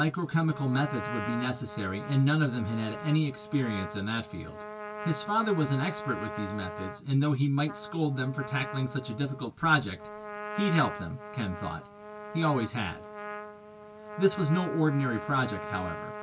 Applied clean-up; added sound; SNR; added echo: none; Trumpet; 11 dB; reverberation time 0.1 s.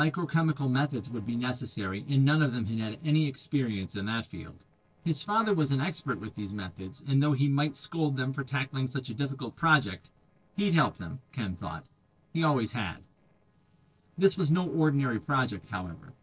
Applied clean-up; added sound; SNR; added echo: neural separator model SepFormer DNS4.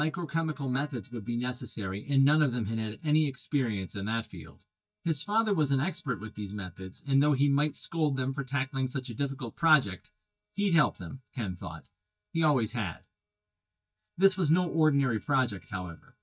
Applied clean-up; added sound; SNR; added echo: neural mask model DeepFilterNet 3.